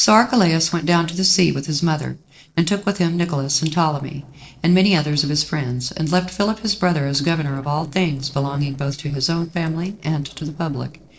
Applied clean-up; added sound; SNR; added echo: neural separator model SepFormer DNS4.